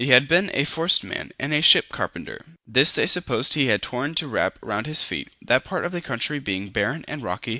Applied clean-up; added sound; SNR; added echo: none; none; none; none.